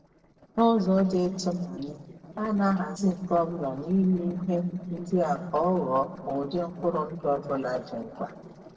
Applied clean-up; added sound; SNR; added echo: neural separator model SepFormer DNS4.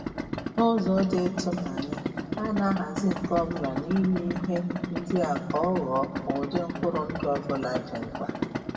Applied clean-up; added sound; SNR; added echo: none; Idling; 5 dB; reverberation time 1.8 s.